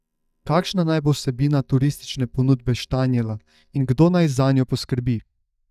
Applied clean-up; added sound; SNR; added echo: neural mask model DeepFilterNet 3.